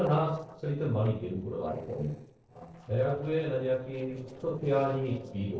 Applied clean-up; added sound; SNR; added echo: neural separator model SepFormer DNS4.